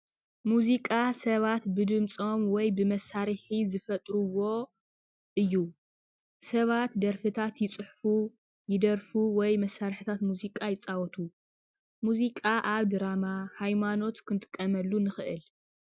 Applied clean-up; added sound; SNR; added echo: none; none; none; none.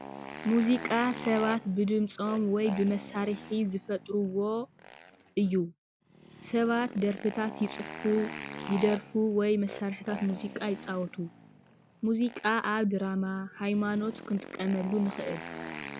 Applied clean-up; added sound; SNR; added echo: none; Motorcycle; 13 dB; none.